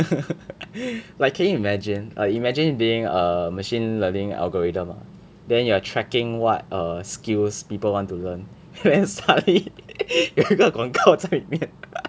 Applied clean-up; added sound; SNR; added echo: none; none; none; none.